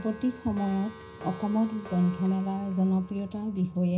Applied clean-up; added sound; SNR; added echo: none; Clock; 17 dB; reverberation time 0.4 s.